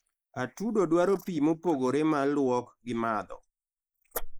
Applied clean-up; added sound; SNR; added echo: neural mask model Resemble Enhance denoiser.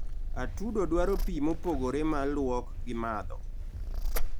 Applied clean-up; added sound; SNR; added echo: none; Purr; -2 dB; none.